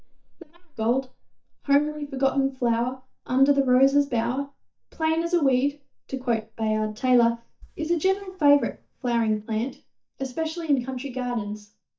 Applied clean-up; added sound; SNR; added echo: neural mask model DeepFilterNet 3.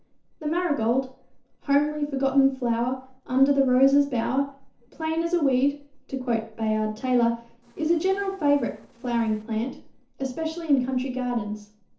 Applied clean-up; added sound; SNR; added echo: neural separator model SepFormer DNS4.